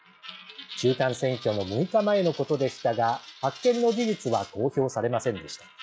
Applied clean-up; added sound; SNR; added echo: classical method log-MMSE.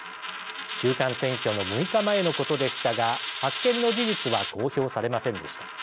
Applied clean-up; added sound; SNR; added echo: none; Coin (dropping); 6 dB; none.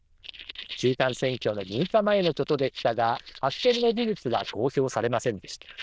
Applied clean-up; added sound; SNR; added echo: neural diffusion model UNIVERSE++.